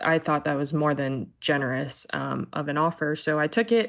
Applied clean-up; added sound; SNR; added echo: none; none; none; none.